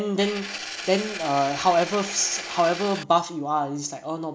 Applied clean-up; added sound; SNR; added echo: none; Engine; 10 dB; none.